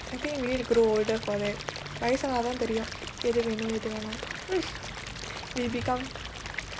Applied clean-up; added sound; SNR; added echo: none; Stream / Liquid; 9 dB; none.